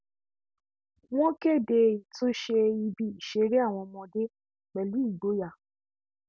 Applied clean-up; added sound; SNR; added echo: none; none; none; none.